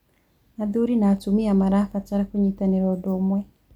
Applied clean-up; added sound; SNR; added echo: none; none; none; none.